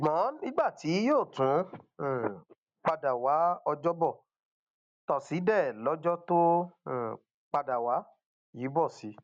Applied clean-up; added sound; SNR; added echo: none; none; none; none.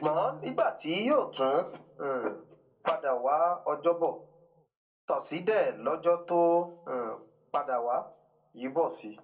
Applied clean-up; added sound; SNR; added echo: none; none; none; reverberation time 0.2 s.